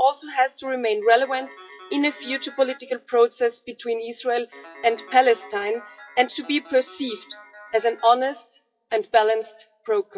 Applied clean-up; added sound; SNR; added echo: classical method WPE with log-MMSE.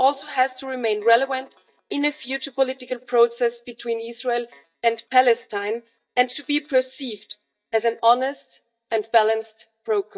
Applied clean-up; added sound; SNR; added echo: neural mask model DeepFilterNet 3.